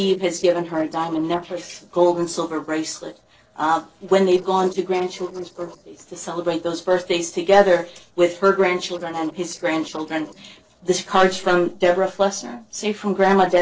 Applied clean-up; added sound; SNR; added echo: neural separator model SepFormer DNS4.